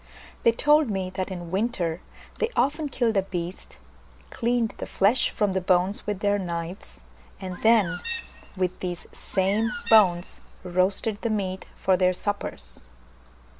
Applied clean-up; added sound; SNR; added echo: none; Bird; 11 dB; none.